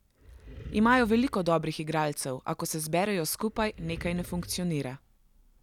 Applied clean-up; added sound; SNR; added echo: none; Animal; 15 dB; none.